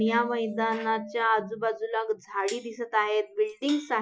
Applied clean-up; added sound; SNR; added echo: classical method Wiener filter.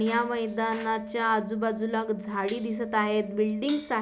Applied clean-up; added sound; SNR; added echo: none; Bicycle + Wind instrument, woodwind instrument; 17 dB; none.